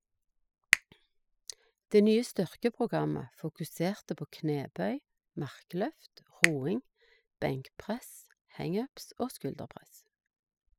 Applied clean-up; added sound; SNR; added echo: classical method spectral subtraction.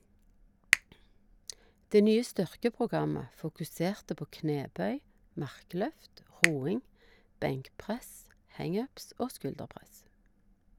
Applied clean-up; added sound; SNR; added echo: none; Finger snapping; 2 dB; none.